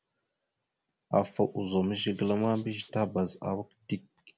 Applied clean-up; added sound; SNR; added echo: none; Rattle (instrument); 14 dB; none.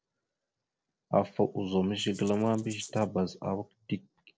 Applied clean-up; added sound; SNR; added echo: neural separator model SepFormer DNS4.